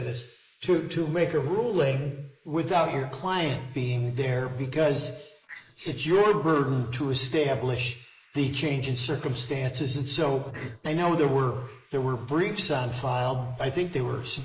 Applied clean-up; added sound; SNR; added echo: neural mask model Resemble Enhance denoiser.